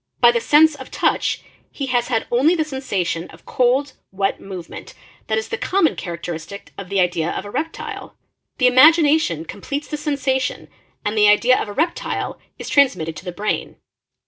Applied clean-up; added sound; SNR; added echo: none; none; none; none.